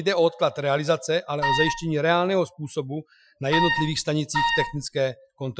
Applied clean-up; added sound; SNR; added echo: classical method Wiener filter.